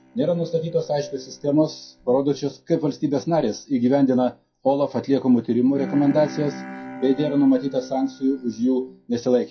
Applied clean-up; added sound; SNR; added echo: classical method WPE with log-MMSE.